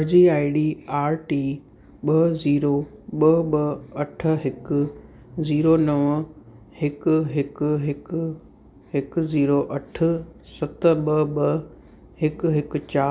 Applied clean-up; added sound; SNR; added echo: none; none; none; none.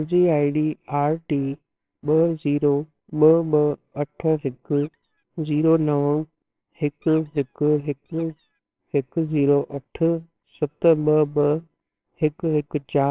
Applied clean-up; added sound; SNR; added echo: neural separator model SepFormer WHAMR!.